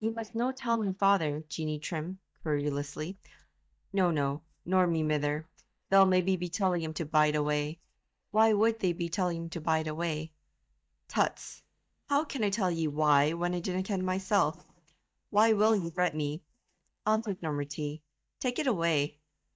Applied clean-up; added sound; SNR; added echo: neural mask model DeepFilterNet 3.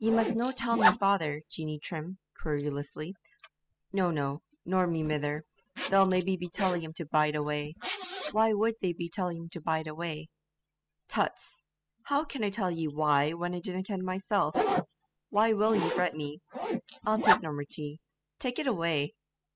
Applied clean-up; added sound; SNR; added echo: classical method spectral subtraction.